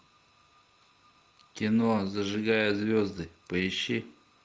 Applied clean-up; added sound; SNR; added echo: none; none; none; none.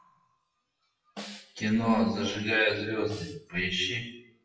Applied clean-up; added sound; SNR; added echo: classical method WPE with log-MMSE.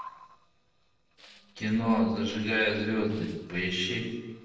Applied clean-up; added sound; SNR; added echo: neural separator model SepFormer DNS4.